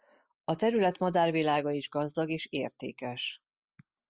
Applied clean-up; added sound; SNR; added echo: none; none; none; none.